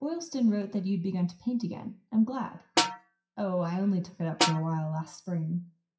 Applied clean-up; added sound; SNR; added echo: classical method WPE with log-MMSE.